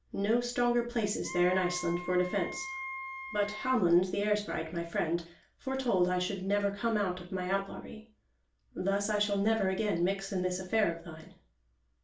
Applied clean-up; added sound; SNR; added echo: none; Wind instrument, woodwind instrument; 11 dB; reverberation time 0.4 s.